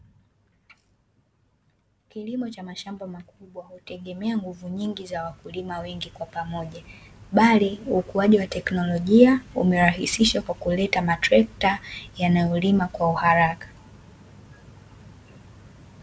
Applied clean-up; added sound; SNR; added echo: none; none; none; none.